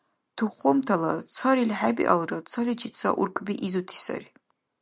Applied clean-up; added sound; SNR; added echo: none; none; none; none.